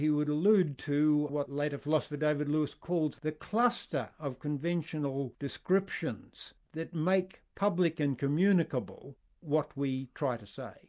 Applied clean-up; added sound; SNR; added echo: none; none; none; none.